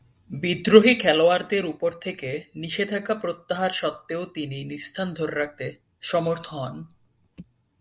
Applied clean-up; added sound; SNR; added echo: none; none; none; none.